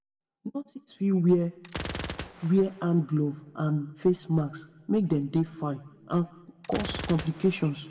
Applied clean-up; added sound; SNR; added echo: none; Gunshot, gunfire; 14 dB; reverberation time 1.1 s.